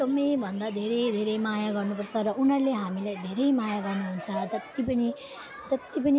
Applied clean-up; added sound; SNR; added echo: none; none; none; none.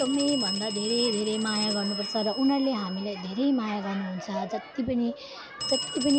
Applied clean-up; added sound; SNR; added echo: none; Telephone; 7 dB; none.